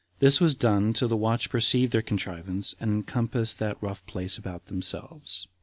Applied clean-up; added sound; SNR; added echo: none; none; none; none.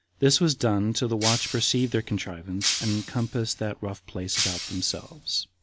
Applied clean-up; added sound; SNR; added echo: none; Shatter; 5 dB; none.